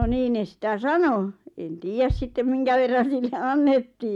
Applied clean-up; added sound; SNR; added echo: none; Bass drum; 13 dB; none.